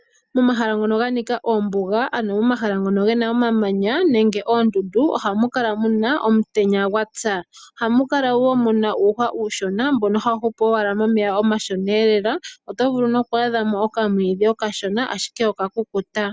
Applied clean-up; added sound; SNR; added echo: none; none; none; none.